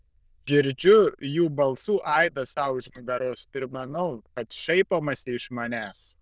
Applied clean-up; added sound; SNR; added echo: neural diffusion model UNIVERSE++.